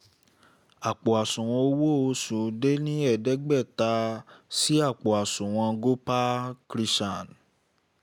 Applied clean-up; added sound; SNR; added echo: none; none; none; none.